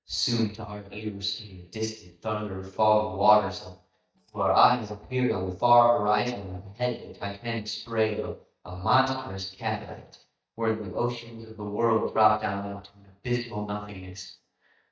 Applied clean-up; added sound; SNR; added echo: neural mask model DeepFilterNet 3.